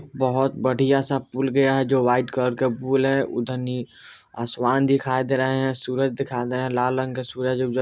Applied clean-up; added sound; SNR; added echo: none; none; none; none.